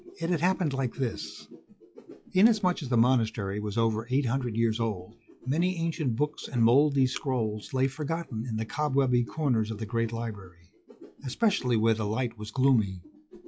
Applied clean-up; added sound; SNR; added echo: classical method log-MMSE.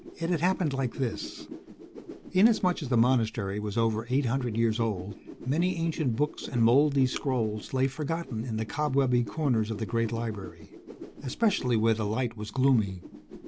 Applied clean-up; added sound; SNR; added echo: none; Whoosh, swoosh, swish; 16 dB; none.